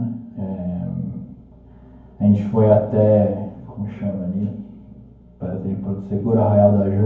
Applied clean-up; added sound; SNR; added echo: none; none; none; reverberation time 0.9 s.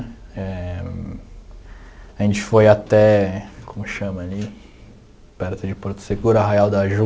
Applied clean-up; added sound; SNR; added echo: none; none; none; none.